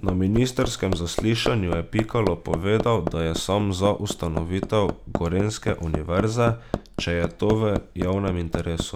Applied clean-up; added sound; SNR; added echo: none; Hammer; 8 dB; none.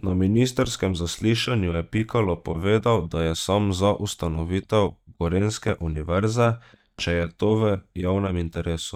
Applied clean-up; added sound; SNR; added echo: neural mask model DeepFilterNet 3.